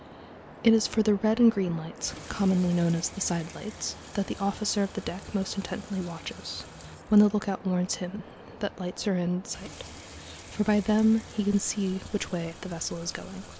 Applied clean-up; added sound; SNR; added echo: none; Sink (filling or washing) / Water tap, faucet + Waves, surf; 17 dB; none.